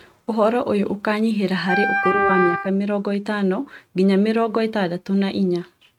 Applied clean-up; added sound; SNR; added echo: neural mask model RNNoise.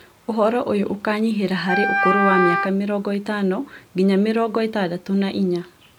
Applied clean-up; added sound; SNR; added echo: none; Wind instrument, woodwind instrument; 0 dB; none.